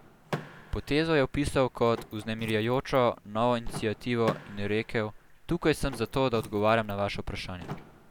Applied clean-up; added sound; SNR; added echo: none; Door / Car; 16 dB; none.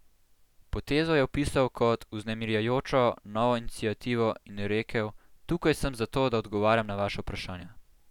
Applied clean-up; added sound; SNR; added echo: none; none; none; none.